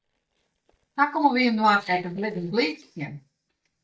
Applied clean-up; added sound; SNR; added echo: neural mask model DeepFilterNet 3.